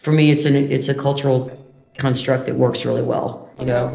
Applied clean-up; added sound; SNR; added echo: neural separator model SepFormer DNS4.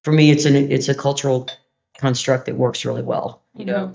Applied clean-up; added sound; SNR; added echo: neural mask model DeepFilterNet 3.